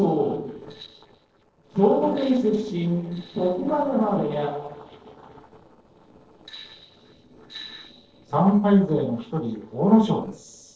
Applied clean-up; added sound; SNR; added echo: neural separator model SepFormer DNS4.